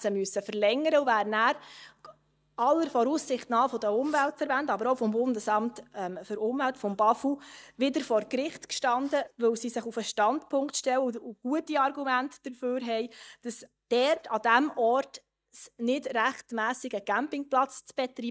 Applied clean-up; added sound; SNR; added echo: neural mask model DeepFilterNet 3.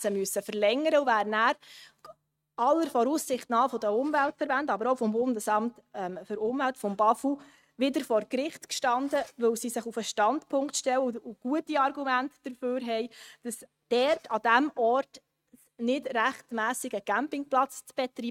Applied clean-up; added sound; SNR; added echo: neural mask model RNNoise.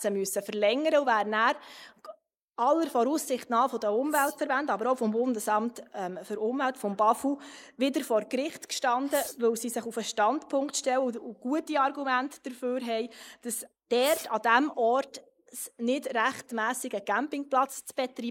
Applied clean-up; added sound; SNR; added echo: neural mask model Resemble Enhance denoiser.